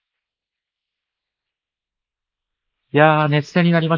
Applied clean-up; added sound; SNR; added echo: neural mask model Resemble Enhance denoiser.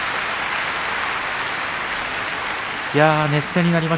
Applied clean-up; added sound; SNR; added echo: none; none; none; none.